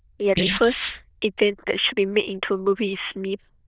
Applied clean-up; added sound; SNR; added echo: neural diffusion model UNIVERSE++.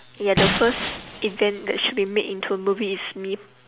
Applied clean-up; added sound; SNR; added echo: none; Shatter; 6 dB; none.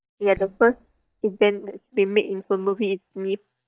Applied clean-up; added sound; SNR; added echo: neural mask model DeepFilterNet 3.